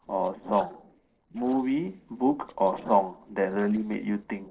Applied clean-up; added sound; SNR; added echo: neural separator model SepFormer DNS4.